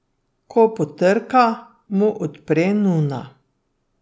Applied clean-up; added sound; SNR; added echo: none; none; none; none.